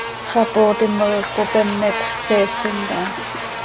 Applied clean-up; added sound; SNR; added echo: none; Buzz; 5 dB; none.